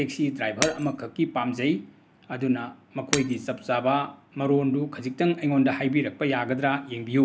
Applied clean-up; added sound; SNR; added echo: none; Shatter; 11 dB; none.